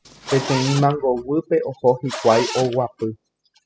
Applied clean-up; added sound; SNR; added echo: classical method spectral subtraction.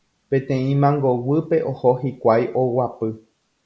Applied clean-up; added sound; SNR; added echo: none; none; none; none.